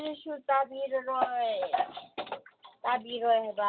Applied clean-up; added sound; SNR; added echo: none; none; none; none.